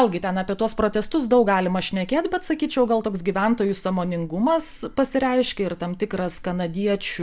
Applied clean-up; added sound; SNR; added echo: none; none; none; none.